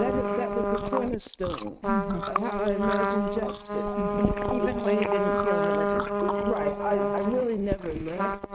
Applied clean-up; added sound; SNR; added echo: neural mask model RNNoise.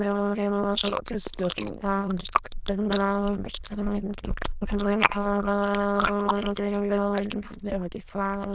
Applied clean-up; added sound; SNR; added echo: neural diffusion model UNIVERSE++.